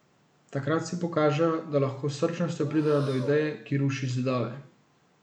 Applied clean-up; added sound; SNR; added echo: none; Breathing; 18 dB; none.